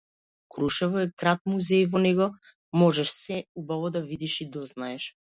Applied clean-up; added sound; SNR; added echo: none; none; none; none.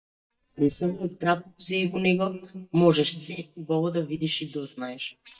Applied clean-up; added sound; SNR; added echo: neural mask model DeepFilterNet 3.